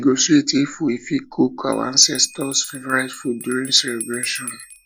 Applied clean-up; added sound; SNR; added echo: none; Bell; 17 dB; none.